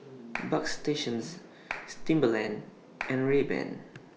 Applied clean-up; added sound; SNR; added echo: none; Clapping; 10 dB; none.